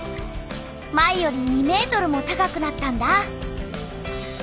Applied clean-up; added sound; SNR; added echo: none; none; none; none.